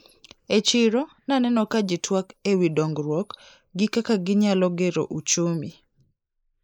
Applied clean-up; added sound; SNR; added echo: neural mask model Resemble Enhance denoiser.